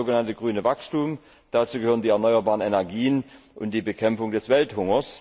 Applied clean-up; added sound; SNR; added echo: none; none; none; none.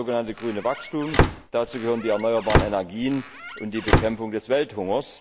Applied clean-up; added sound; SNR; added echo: none; Squeak / Slam / Wood; -1 dB; none.